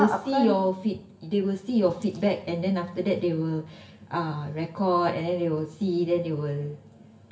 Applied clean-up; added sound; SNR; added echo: none; none; none; reverberation time 0.6 s.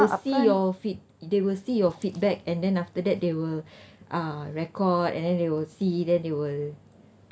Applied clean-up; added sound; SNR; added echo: none; none; none; none.